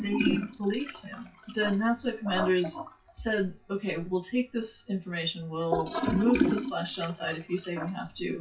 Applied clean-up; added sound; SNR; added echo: classical method WPE with log-MMSE.